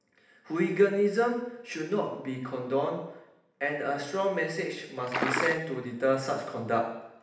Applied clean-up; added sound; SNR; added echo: none; Liquid; 0 dB; reverberation time 0.8 s.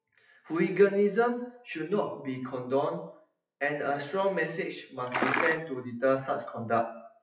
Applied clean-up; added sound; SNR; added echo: classical method WPE with log-MMSE.